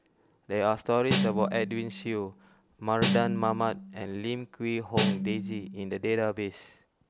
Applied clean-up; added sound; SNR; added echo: none; Snare drum; 2 dB; none.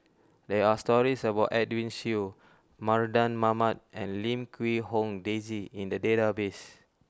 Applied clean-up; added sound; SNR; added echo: none; none; none; none.